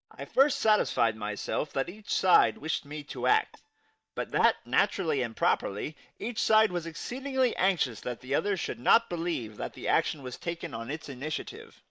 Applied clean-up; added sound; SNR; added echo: neural mask model DeepFilterNet 3.